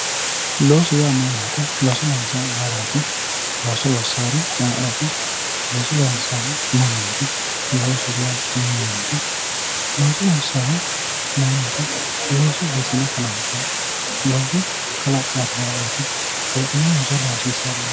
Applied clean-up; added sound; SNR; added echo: none; Water; 1 dB; none.